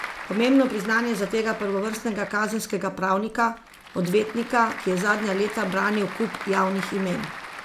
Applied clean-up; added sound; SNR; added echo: none; Applause / Crowd; 13 dB; none.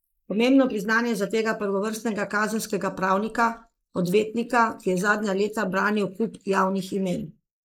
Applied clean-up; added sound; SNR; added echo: neural mask model Resemble Enhance denoiser.